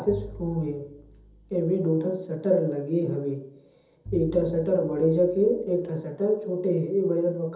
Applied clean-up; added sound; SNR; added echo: none; Bowed string instrument; 19 dB; reverberation time 0.7 s.